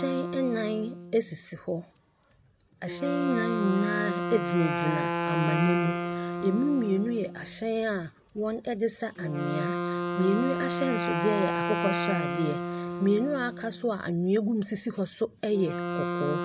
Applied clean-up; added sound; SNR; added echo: none; Wind instrument, woodwind instrument; 4 dB; none.